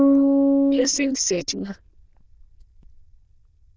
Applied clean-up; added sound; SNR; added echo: neural diffusion model UNIVERSE++.